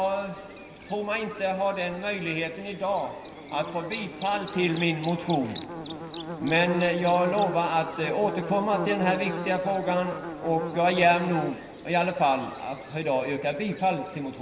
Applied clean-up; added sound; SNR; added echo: none; Buzz / Bird; 11 dB; reverberation time 2.0 s.